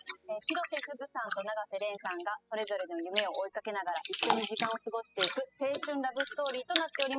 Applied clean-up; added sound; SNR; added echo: classical method spectral subtraction.